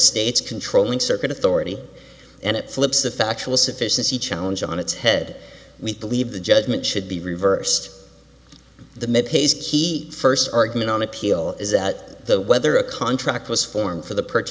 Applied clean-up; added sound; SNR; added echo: none; none; none; none.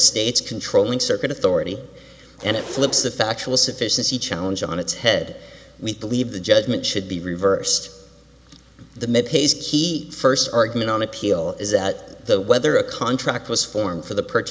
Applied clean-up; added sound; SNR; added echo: none; Zipper (clothing); 17 dB; none.